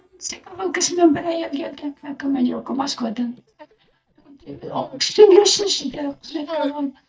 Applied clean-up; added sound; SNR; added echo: neural mask model DeepFilterNet 3.